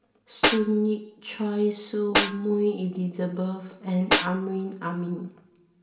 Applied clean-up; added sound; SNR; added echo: none; Snare drum; 1 dB; reverberation time 0.8 s.